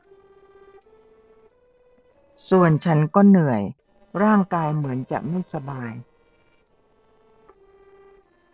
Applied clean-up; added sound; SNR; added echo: neural separator model SepFormer DNS4.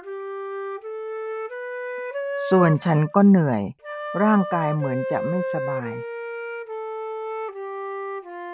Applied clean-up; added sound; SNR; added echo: none; Wind instrument, woodwind instrument; 6 dB; none.